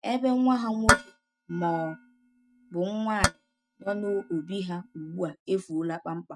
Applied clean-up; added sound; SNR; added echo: neural mask model RNNoise.